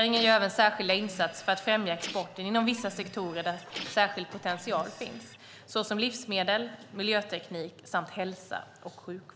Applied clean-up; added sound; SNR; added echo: none; Printer; 15 dB; none.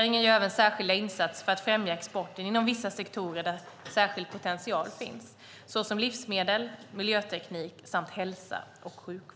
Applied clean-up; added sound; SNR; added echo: none; none; none; none.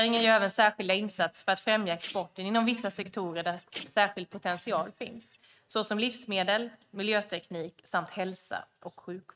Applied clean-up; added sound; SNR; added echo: neural mask model RNNoise.